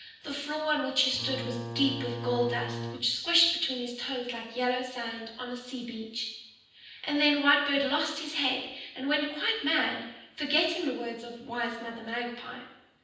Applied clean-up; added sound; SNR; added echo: none; Bowed string instrument; 7 dB; reverberation time 0.9 s.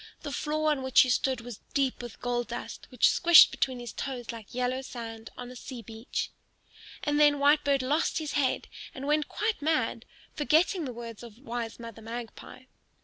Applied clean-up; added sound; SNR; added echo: none; none; none; none.